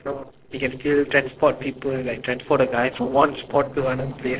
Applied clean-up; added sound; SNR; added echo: neural separator model SepFormer DNS4.